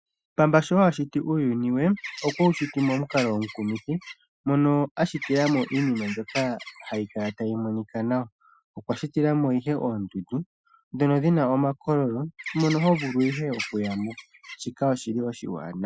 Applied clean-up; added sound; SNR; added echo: classical method Wiener filter.